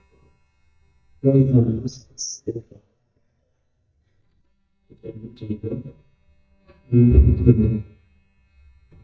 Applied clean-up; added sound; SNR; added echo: neural mask model DeepFilterNet 3.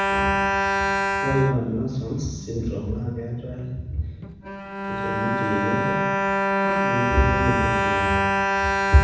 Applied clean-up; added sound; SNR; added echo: none; Bowed string instrument; -2 dB; reverberation time 1.1 s.